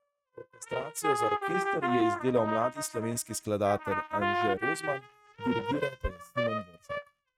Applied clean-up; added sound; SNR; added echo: neural mask model RNNoise.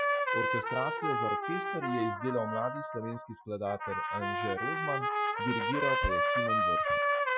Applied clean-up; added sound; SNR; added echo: classical method Wiener filter.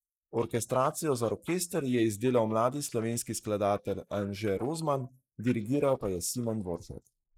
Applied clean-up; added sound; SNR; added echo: neural mask model Resemble Enhance denoiser.